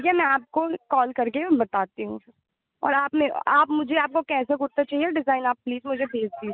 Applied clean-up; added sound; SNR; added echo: none; none; none; none.